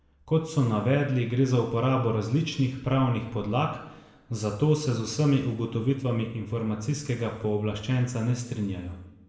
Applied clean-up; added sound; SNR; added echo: none; none; none; reverberation time 0.7 s.